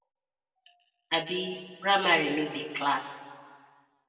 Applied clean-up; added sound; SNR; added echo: none; none; none; reverberation time 1.7 s.